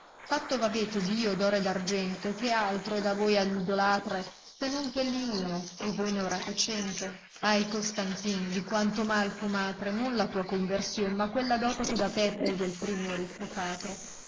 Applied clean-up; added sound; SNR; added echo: neural mask model Resemble Enhance denoiser.